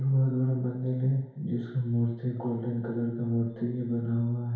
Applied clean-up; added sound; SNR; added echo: none; none; none; reverberation time 1.0 s.